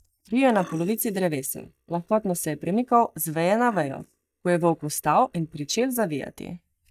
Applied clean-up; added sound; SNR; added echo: neural mask model DeepFilterNet 3.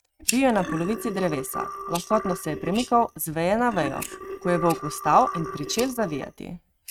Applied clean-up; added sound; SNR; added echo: neural mask model RNNoise.